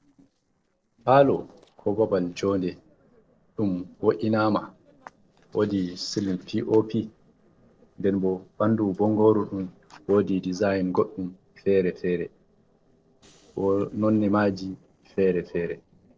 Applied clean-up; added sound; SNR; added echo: neural separator model SepFormer DNS4.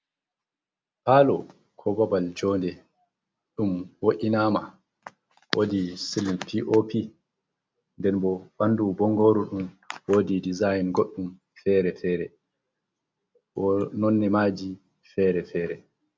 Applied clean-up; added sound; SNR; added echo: none; none; none; none.